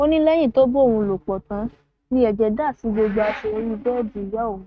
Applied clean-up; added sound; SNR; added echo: neural mask model RNNoise.